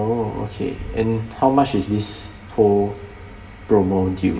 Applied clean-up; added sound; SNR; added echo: none; none; none; reverberation time 1.6 s.